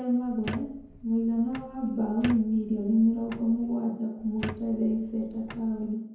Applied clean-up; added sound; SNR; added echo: none; Squeak; 15 dB; reverberation time 0.9 s.